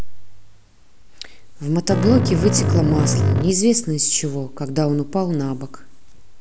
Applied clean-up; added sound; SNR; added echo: none; Bass guitar; -3 dB; none.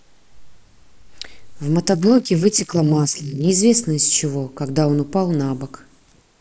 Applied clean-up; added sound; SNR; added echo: neural mask model Resemble Enhance denoiser.